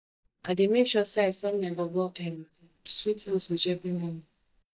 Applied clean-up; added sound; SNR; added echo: neural mask model DeepFilterNet 3.